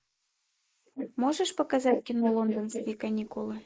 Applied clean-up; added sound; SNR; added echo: neural mask model Resemble Enhance denoiser.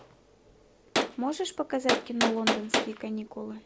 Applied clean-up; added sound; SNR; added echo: none; Gunshot, gunfire; -1 dB; none.